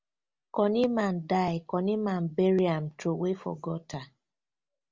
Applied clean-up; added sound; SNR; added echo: none; none; none; none.